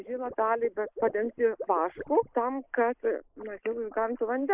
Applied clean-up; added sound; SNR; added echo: neural mask model Resemble Enhance denoiser.